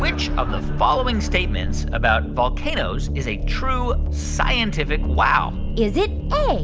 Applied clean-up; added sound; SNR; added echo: none; none; none; none.